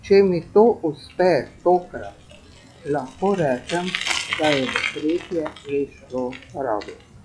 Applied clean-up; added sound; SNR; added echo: classical method log-MMSE.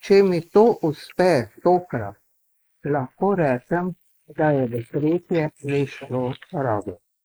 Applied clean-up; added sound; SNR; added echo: neural mask model Resemble Enhance denoiser.